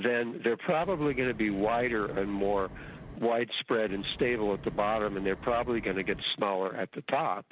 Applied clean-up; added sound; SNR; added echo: none; Wind; 15 dB; none.